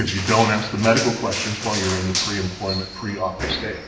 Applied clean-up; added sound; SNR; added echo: none; Crushing; 6 dB; reverberation time 1.3 s.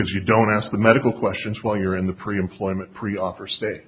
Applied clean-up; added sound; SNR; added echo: none; none; none; none.